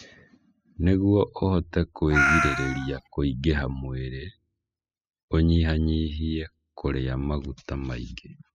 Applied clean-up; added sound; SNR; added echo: classical method spectral subtraction.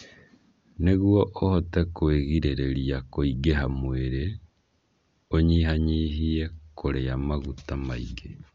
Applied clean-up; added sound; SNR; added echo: none; none; none; none.